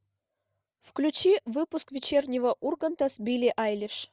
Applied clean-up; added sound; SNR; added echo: none; none; none; none.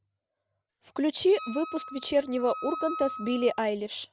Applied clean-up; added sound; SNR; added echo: none; Wind instrument, woodwind instrument; 12 dB; none.